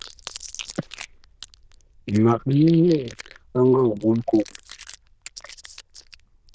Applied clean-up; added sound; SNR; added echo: neural diffusion model UNIVERSE++.